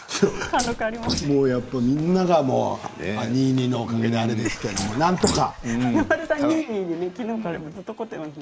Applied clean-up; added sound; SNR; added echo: neural mask model Resemble Enhance denoiser.